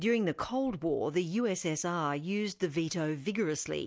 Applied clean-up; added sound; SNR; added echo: none; none; none; none.